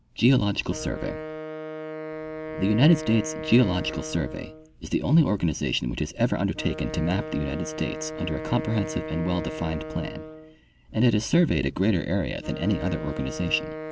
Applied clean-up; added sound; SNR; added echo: none; Wind instrument, woodwind instrument; 11 dB; none.